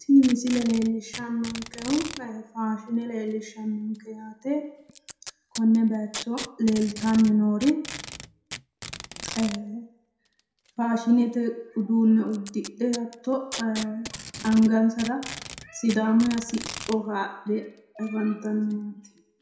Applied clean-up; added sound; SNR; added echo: none; Packing tape, duct tape; 16 dB; reverberation time 0.6 s.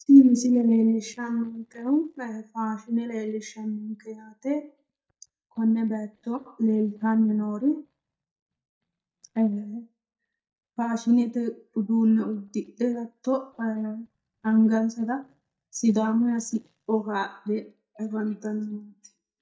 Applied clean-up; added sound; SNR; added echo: neural mask model DeepFilterNet 3.